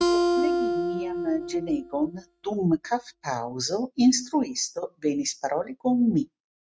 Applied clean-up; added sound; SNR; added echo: neural mask model RNNoise.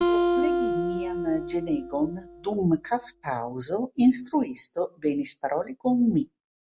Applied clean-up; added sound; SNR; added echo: none; Acoustic guitar; 1 dB; none.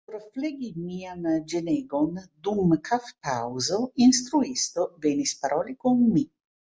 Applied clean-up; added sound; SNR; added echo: none; none; none; none.